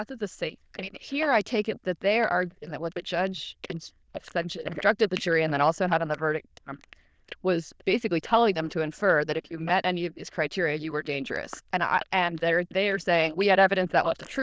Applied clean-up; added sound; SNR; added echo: neural diffusion model UNIVERSE++.